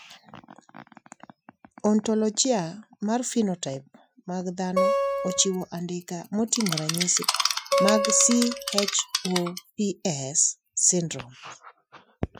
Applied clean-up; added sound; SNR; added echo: classical method Wiener filter.